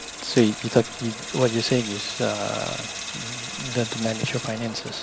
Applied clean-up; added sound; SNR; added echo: none; Sink (filling or washing) / Water tap, faucet; 8 dB; none.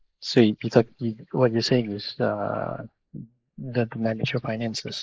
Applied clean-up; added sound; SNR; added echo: neural mask model Resemble Enhance denoiser.